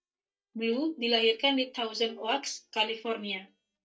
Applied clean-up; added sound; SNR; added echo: neural mask model DeepFilterNet 3.